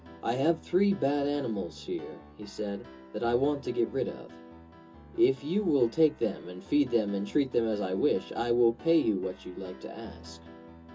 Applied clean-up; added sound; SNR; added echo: none; Piano; 19 dB; reverberation time 0.2 s.